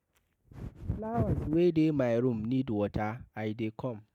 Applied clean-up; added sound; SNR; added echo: none; none; none; none.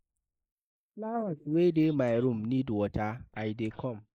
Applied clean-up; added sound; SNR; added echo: neural mask model Resemble Enhance denoiser.